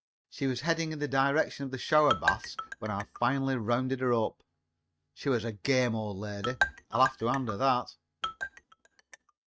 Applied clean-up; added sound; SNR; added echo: neural mask model RNNoise.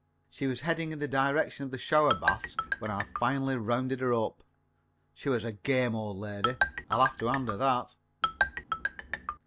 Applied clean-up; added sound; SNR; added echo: none; Marimba, xylophone; 1 dB; none.